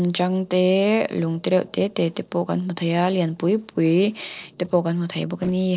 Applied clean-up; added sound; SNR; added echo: neural separator model SepFormer DNS4.